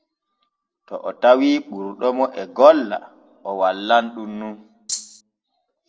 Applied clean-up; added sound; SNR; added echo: neural separator model SepFormer DNS4.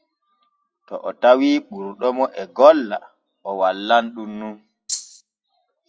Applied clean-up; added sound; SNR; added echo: classical method WPE with log-MMSE.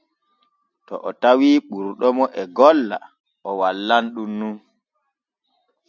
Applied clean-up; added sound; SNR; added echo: none; none; none; none.